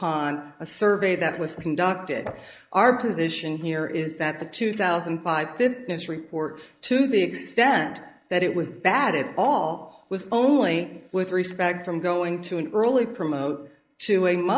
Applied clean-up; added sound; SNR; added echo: neural mask model Resemble Enhance denoiser.